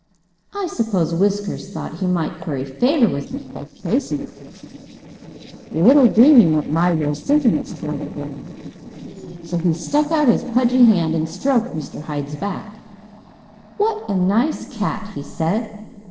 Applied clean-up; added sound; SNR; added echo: neural separator model SepFormer DNS4.